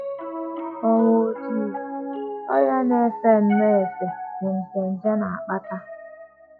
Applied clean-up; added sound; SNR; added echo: classical method log-MMSE.